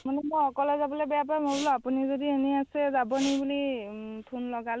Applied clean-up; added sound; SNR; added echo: none; Respiratory sounds; 20 dB; none.